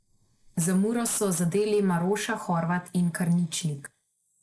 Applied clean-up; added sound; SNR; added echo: neural mask model Resemble Enhance denoiser.